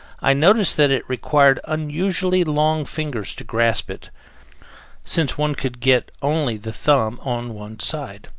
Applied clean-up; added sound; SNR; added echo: none; none; none; none.